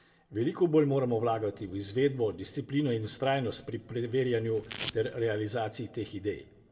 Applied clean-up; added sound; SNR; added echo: none; Domestic sounds, home sounds; 7 dB; reverberation time 1.1 s.